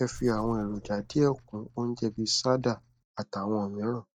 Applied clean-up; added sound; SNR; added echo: neural mask model DeepFilterNet 3.